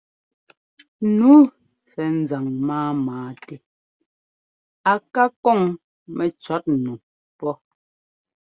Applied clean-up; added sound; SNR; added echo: none; none; none; none.